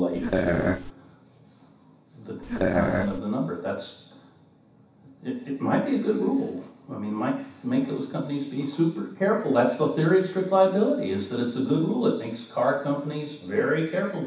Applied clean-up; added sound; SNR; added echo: none; Burping, eructation; -1 dB; reverberation time 0.7 s.